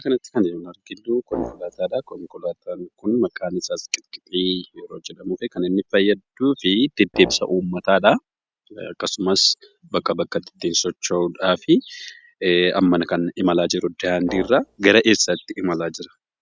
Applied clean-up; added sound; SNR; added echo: none; Brass instrument; 14 dB; none.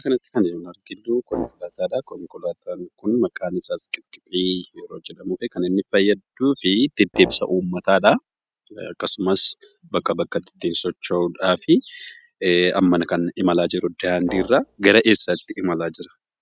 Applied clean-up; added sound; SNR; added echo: neural mask model RNNoise.